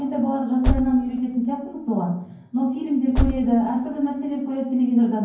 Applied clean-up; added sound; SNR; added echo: none; Car; 5 dB; reverberation time 0.9 s.